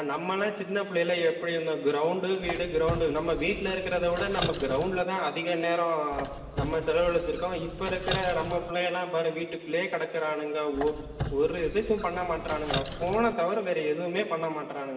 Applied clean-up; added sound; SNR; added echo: none; Squeak; 8 dB; reverberation time 1.7 s.